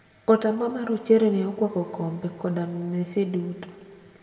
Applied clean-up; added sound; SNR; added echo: none; none; none; reverberation time 1.4 s.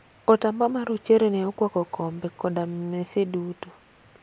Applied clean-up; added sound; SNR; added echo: none; none; none; none.